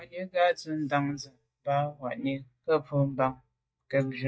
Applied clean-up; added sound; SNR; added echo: neural mask model DeepFilterNet 3.